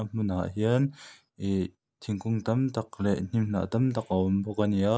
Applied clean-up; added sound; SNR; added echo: none; none; none; none.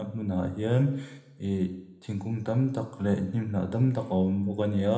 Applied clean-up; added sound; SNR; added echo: none; none; none; reverberation time 1.1 s.